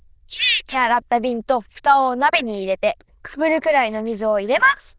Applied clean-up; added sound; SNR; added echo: neural diffusion model UNIVERSE++.